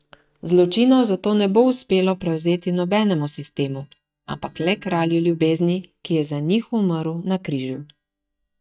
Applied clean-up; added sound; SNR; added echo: neural mask model DeepFilterNet 3.